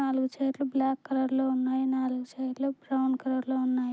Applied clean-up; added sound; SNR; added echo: none; none; none; none.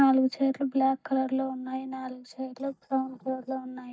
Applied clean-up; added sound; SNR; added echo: neural mask model DeepFilterNet 3.